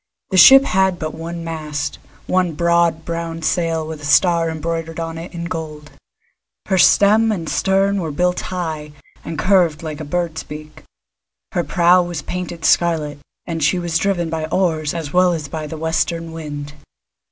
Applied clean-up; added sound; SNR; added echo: none; none; none; none.